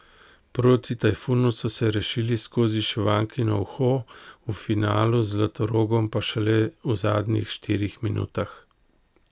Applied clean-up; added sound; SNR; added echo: none; none; none; none.